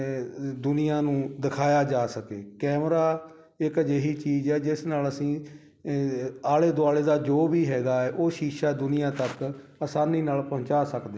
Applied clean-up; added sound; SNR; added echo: none; none; none; none.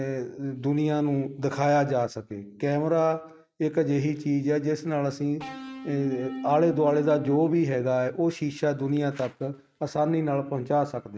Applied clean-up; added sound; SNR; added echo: neural mask model RNNoise.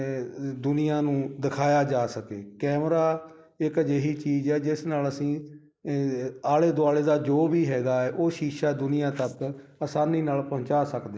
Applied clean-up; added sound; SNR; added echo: neural mask model Resemble Enhance denoiser.